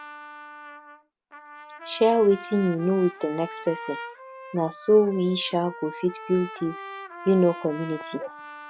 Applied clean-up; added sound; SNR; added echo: none; Trumpet; 14 dB; none.